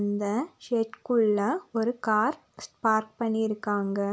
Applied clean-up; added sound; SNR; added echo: none; none; none; none.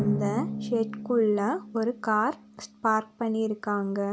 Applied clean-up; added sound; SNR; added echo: none; Drum; 8 dB; none.